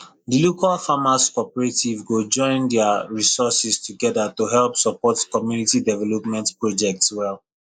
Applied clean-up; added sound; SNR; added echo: neural mask model Resemble Enhance denoiser.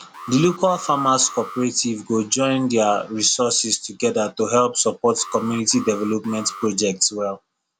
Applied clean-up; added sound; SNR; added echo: none; Alarm; 15 dB; none.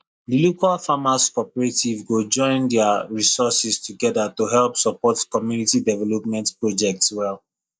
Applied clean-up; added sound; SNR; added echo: neural mask model DeepFilterNet 3.